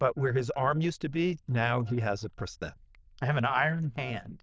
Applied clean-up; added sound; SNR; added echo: neural diffusion model UNIVERSE++.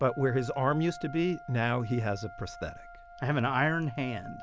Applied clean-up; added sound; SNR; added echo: none; Wind instrument, woodwind instrument; 15 dB; none.